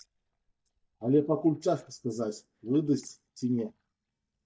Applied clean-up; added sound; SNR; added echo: neural mask model DeepFilterNet 3.